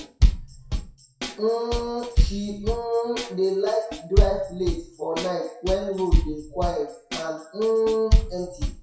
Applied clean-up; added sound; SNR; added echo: classical method WPE with log-MMSE.